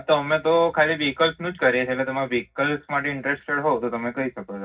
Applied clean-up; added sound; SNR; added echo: none; none; none; reverberation time 0.4 s.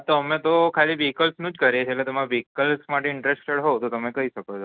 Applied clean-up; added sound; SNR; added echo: none; none; none; none.